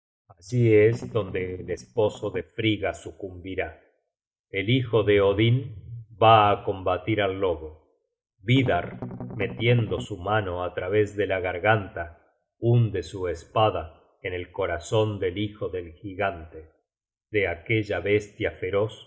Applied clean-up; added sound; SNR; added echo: neural mask model DeepFilterNet 3.